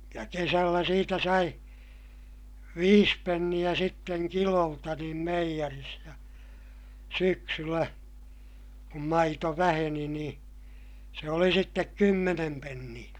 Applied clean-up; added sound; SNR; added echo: none; none; none; none.